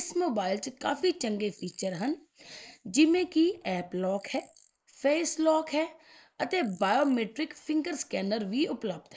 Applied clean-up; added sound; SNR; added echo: neural mask model Resemble Enhance denoiser.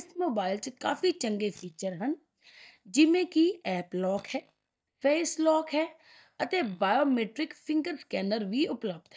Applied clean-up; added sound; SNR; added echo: neural mask model DeepFilterNet 3.